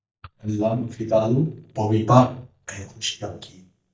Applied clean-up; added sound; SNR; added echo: neural mask model DeepFilterNet 3.